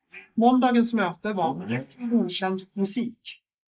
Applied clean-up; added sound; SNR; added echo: neural mask model Resemble Enhance denoiser.